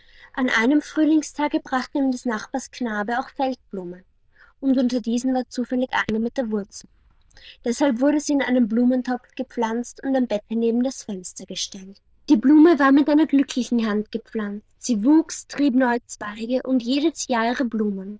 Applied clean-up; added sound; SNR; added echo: neural diffusion model UNIVERSE++.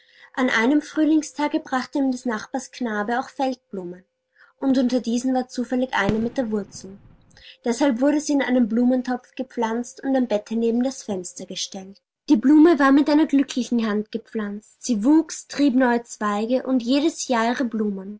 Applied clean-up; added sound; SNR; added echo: none; Fireworks; 15 dB; none.